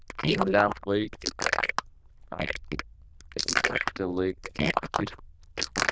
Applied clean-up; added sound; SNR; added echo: neural diffusion model UNIVERSE++.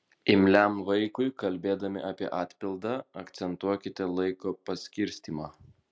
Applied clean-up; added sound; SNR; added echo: none; none; none; none.